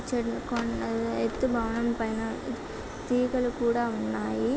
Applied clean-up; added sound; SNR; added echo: none; Telephone; 19 dB; none.